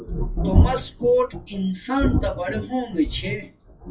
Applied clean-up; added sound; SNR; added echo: classical method WPE with log-MMSE.